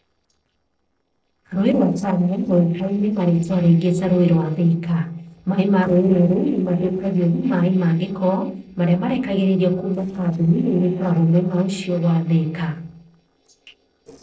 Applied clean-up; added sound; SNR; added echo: neural separator model SepFormer DNS4.